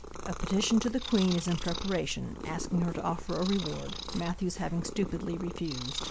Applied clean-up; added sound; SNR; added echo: none; Purr; 10 dB; none.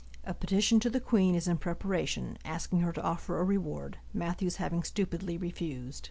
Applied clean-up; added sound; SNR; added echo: none; none; none; none.